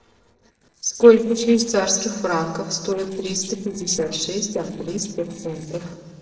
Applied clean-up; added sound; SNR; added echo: neural separator model SepFormer DNS4.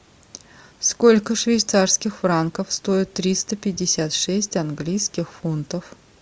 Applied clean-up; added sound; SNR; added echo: none; none; none; none.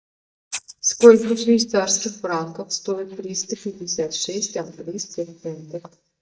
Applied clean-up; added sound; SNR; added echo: neural mask model DeepFilterNet 3.